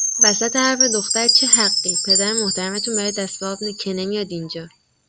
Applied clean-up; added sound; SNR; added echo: none; Chime; -4 dB; none.